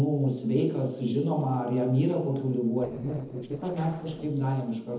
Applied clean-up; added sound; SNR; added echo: neural separator model SepFormer DNS4.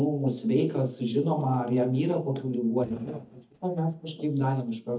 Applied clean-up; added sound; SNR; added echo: neural mask model DeepFilterNet 3.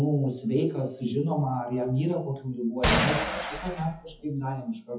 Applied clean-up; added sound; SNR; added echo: classical method WPE with log-MMSE.